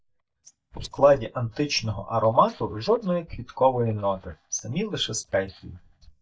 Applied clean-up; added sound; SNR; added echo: neural mask model DeepFilterNet 3.